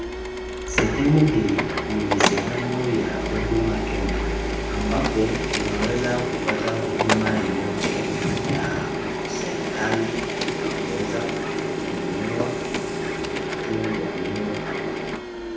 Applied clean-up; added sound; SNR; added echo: none; Printer; -2 dB; reverberation time 0.9 s.